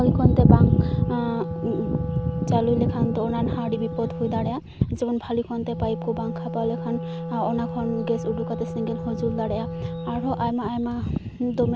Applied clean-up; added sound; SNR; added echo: none; Wind instrument, woodwind instrument; 8 dB; none.